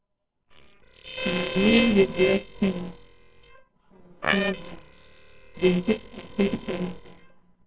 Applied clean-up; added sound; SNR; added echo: neural separator model SepFormer WHAMR!.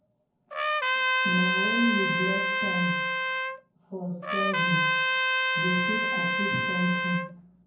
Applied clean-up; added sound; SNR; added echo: none; Trumpet; -5 dB; reverberation time 0.9 s.